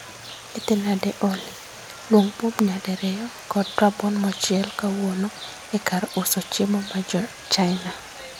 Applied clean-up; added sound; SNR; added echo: none; Stream + Chirp, tweet; 15 dB; none.